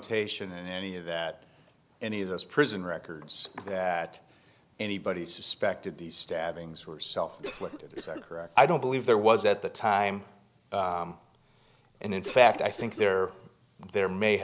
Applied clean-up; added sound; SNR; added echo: none; Cough; 17 dB; none.